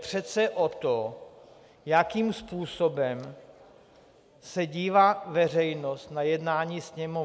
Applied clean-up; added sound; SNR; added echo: none; none; none; none.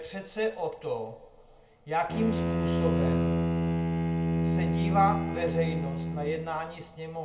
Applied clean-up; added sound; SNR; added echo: none; Bowed string instrument; -3 dB; reverberation time 0.3 s.